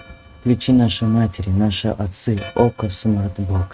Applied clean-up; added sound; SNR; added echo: neural mask model RNNoise.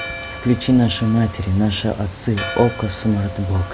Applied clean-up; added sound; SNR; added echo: none; Church bell; 14 dB; none.